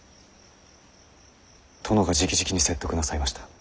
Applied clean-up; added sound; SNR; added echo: none; none; none; none.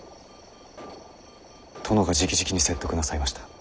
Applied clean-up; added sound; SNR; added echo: none; Alarm; 18 dB; none.